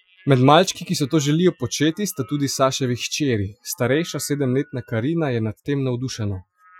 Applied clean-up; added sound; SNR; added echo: classical method Wiener filter.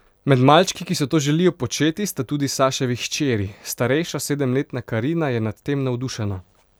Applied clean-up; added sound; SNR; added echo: none; none; none; none.